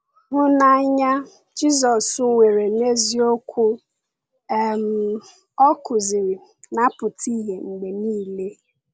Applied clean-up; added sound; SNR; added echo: none; none; none; none.